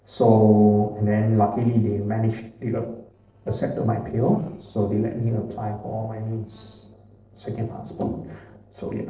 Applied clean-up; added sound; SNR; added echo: neural separator model SepFormer DNS4.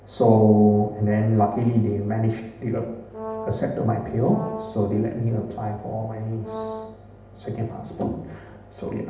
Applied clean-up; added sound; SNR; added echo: none; Brass instrument; 11 dB; reverberation time 0.8 s.